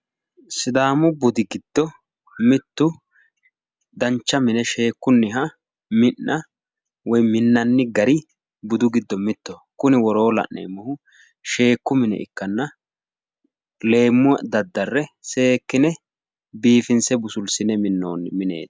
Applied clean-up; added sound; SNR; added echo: none; none; none; none.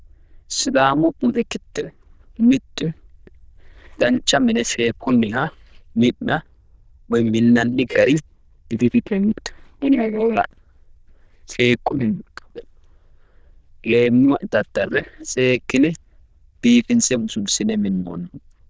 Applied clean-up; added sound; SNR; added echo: neural diffusion model UNIVERSE++.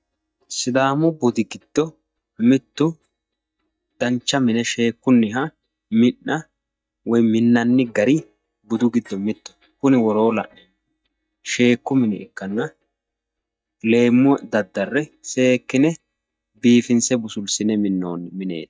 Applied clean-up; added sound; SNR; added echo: neural mask model DeepFilterNet 3.